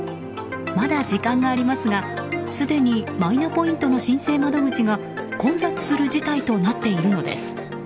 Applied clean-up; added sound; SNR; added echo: none; Bowed string instrument + Subway, metro, underground; 19 dB; none.